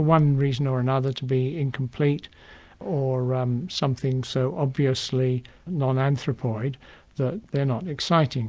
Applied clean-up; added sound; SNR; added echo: none; none; none; none.